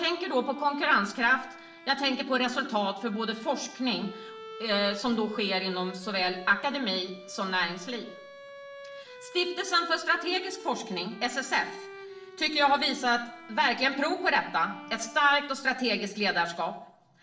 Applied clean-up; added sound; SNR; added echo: none; Bowed string instrument; 18 dB; reverberation time 0.6 s.